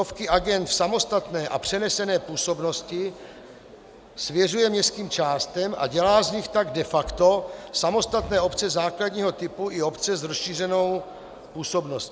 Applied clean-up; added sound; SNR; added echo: none; none; none; none.